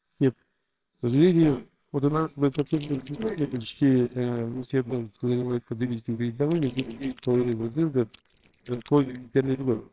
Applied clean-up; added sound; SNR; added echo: neural separator model SepFormer WHAMR!.